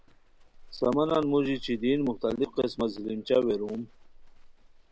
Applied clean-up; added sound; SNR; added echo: none; Livestock, farm animals, working animals; 20 dB; none.